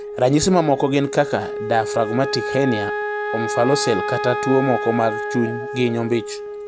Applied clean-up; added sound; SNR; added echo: none; Wind instrument, woodwind instrument; 5 dB; none.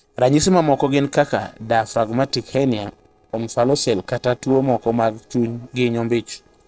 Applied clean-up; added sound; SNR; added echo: neural separator model SepFormer DNS4.